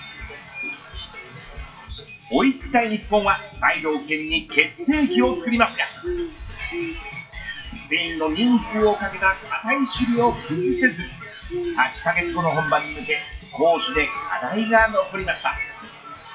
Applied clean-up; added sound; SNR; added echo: classical method WPE with log-MMSE.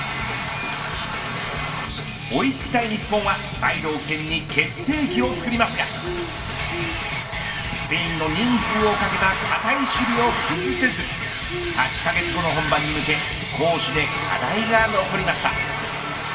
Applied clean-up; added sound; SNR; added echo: none; Bird; 13 dB; reverberation time 2.1 s.